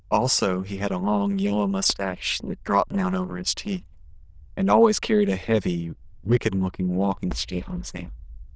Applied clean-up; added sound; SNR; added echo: neural diffusion model UNIVERSE++.